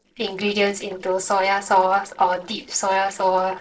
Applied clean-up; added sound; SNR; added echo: neural separator model SepFormer DNS4.